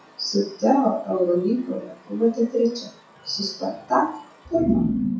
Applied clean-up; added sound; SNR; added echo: classical method WPE with log-MMSE.